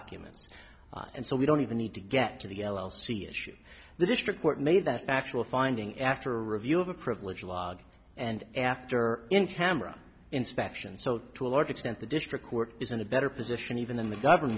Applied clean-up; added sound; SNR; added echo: none; none; none; none.